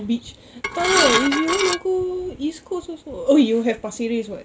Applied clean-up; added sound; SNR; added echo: none; Dishes, pots, and pans / Glass; -1 dB; none.